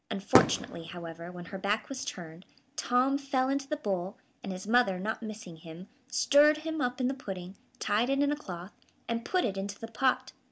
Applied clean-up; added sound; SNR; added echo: none; Fireworks; 3 dB; none.